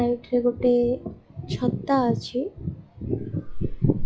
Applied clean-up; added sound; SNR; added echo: classical method log-MMSE.